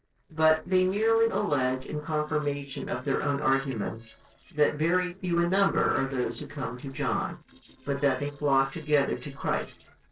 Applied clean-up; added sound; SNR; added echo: neural separator model SepFormer DNS4.